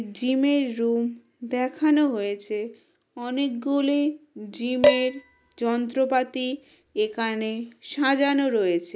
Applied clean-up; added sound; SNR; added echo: none; Dishes, pots, and pans; 3 dB; none.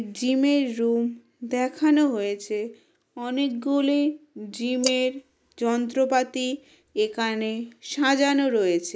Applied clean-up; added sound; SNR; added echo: neural mask model Resemble Enhance denoiser.